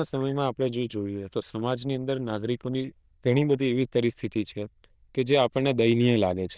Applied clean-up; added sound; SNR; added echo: neural diffusion model UNIVERSE++.